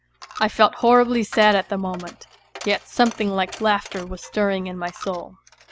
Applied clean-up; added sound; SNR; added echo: none; Coin (dropping); 19 dB; none.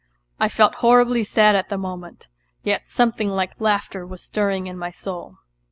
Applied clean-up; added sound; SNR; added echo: none; none; none; none.